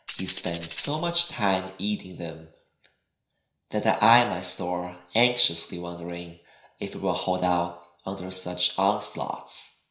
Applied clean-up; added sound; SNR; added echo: none; Tambourine; 5 dB; reverberation time 0.5 s.